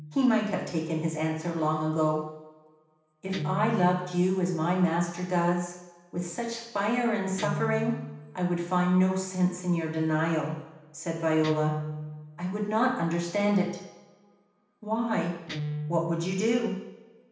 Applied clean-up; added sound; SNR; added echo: none; Guitar; 12 dB; reverberation time 0.9 s.